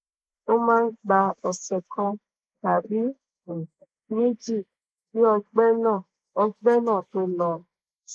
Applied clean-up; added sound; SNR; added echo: neural mask model Resemble Enhance denoiser.